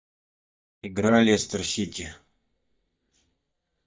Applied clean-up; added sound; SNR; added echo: neural mask model DeepFilterNet 3.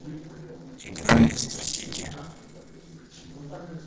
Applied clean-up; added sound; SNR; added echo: neural separator model SepFormer DNS4.